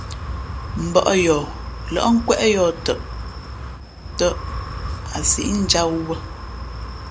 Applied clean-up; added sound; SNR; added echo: none; Wind; 8 dB; none.